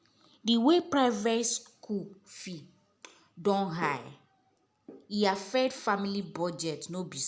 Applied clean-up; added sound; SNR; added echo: none; none; none; none.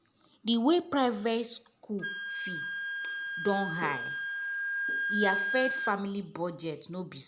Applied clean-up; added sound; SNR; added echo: none; Wind instrument, woodwind instrument; 4 dB; none.